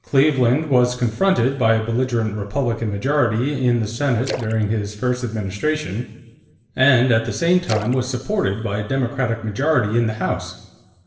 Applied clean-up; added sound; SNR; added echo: none; Splash, splatter; 15 dB; reverberation time 1.1 s.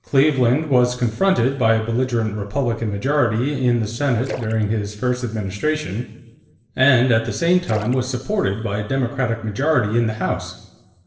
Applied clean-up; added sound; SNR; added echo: neural separator model SepFormer DNS4.